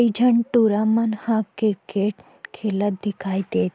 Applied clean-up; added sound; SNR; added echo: none; none; none; none.